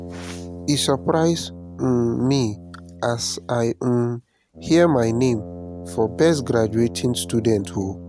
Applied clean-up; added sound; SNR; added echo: none; Brass instrument; 14 dB; none.